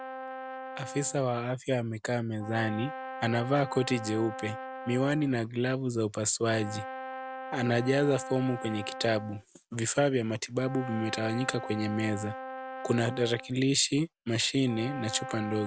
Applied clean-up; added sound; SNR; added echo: none; Brass instrument; 11 dB; none.